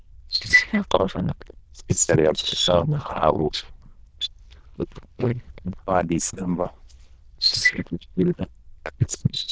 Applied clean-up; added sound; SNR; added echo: neural diffusion model UNIVERSE++.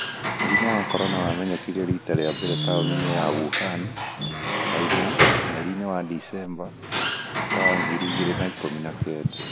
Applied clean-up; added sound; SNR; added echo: none; Squeak / Wood; -3 dB; none.